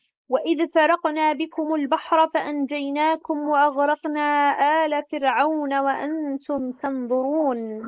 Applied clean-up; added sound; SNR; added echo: neural mask model Resemble Enhance denoiser.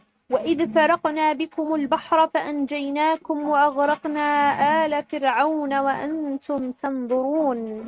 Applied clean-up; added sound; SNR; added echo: neural mask model RNNoise.